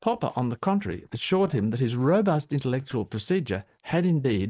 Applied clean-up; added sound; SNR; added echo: neural mask model Resemble Enhance denoiser.